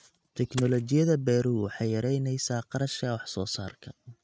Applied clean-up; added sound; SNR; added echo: neural mask model RNNoise.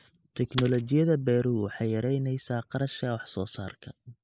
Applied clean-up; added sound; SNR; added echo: neural mask model Resemble Enhance denoiser.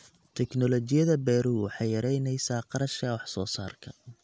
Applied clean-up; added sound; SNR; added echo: none; none; none; none.